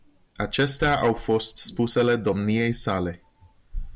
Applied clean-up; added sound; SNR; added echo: none; none; none; none.